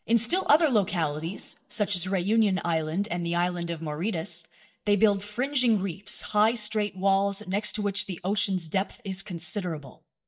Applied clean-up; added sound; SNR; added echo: neural mask model DeepFilterNet 3.